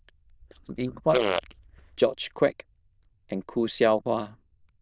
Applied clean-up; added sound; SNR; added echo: neural diffusion model UNIVERSE++.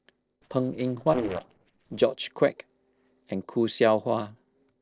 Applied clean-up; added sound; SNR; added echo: neural separator model SepFormer DNS4.